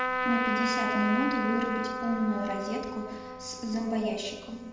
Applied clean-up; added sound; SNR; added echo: none; Trumpet; 2 dB; reverberation time 1.0 s.